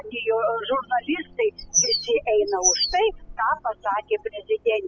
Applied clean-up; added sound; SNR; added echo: classical method spectral subtraction.